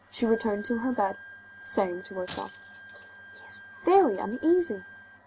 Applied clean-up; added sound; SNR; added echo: none; Wind instrument, woodwind instrument + Shatter; 17 dB; none.